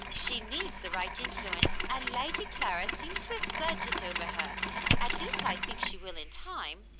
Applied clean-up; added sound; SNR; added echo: none; Fire + Mechanisms; -4 dB; none.